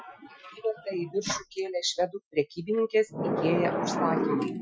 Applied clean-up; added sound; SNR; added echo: classical method Wiener filter.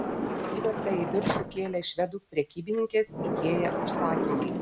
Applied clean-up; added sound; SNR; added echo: none; Sliding door; 1 dB; none.